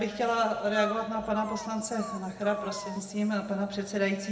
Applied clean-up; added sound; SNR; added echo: none; Dog; 12 dB; reverberation time 1.6 s.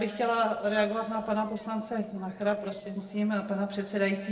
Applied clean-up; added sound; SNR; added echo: neural separator model SepFormer DNS4.